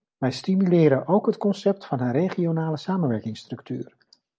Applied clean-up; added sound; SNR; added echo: none; none; none; none.